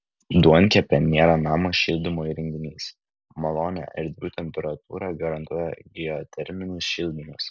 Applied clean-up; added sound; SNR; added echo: none; none; none; none.